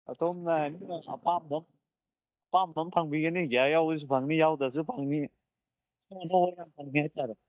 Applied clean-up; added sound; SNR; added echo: neural mask model DeepFilterNet 3.